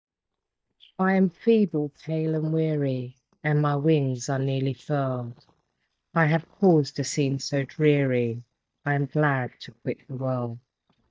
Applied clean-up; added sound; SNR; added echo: neural mask model DeepFilterNet 3.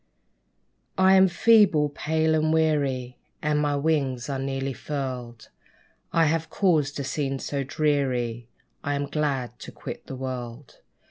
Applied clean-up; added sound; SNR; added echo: none; none; none; none.